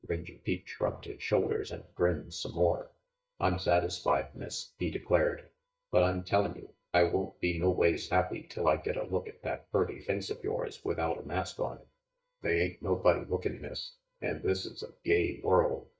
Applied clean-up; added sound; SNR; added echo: neural mask model DeepFilterNet 3.